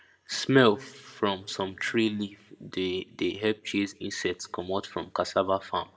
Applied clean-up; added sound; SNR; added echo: none; none; none; reverberation time 0.3 s.